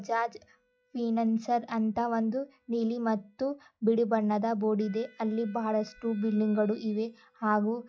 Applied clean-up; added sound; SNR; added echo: classical method log-MMSE.